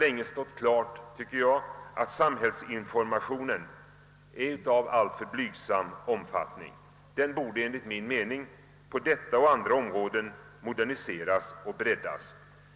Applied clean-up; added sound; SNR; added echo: none; none; none; none.